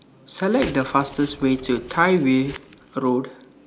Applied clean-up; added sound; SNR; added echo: none; Crackle; 17 dB; none.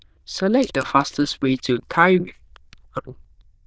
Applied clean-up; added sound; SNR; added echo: neural diffusion model UNIVERSE++.